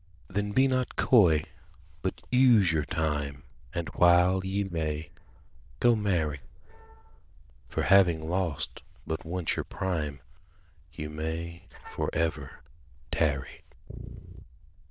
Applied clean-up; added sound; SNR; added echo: neural diffusion model UNIVERSE++.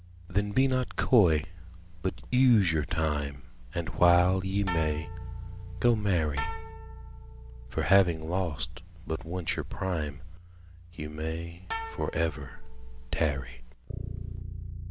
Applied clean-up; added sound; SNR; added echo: none; Bass guitar + Bowed string instrument; 12 dB; none.